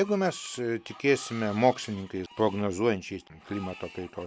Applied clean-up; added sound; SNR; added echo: none; Screech; 20 dB; none.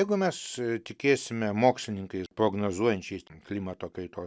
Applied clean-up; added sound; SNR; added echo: none; none; none; none.